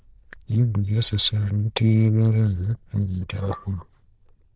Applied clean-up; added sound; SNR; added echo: neural diffusion model UNIVERSE++.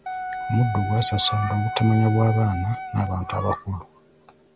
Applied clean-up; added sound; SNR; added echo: none; Wind instrument, woodwind instrument; 8 dB; none.